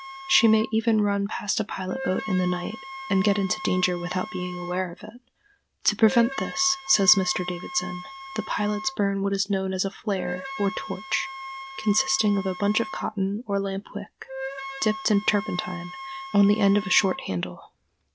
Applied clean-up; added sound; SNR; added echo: none; Wind instrument, woodwind instrument; 12 dB; none.